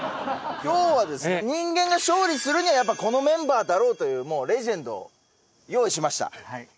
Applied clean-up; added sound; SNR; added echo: none; none; none; none.